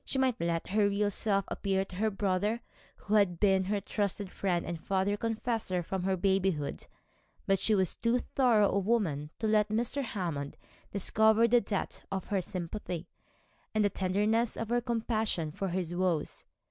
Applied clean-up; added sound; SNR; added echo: none; none; none; none.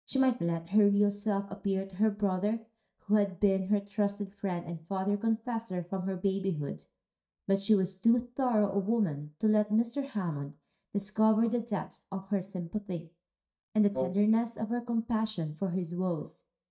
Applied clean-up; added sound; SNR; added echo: neural mask model DeepFilterNet 3.